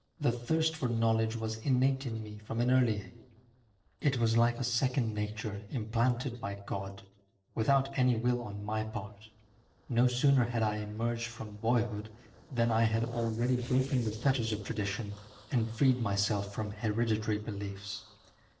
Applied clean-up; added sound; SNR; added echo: neural separator model SepFormer DNS4.